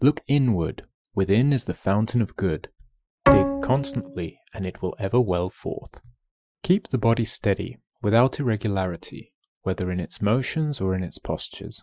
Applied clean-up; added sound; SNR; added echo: classical method Wiener filter.